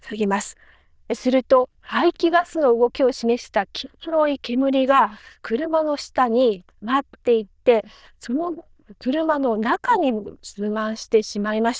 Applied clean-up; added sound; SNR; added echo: neural diffusion model UNIVERSE++.